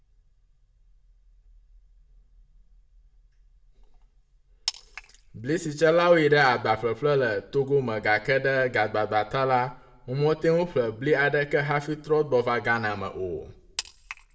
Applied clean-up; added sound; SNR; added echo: none; none; none; reverberation time 0.4 s.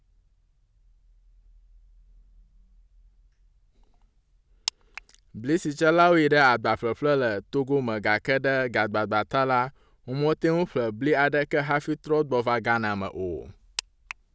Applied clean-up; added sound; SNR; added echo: none; none; none; none.